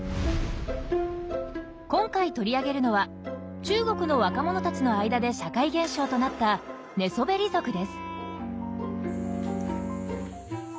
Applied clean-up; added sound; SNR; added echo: none; Bowed string instrument; 10 dB; none.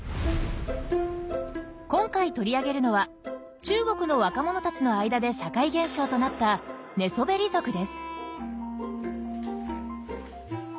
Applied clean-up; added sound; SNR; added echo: none; none; none; none.